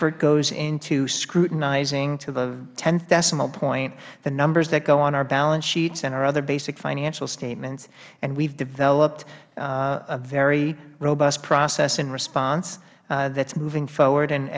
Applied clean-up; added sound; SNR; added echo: none; none; none; none.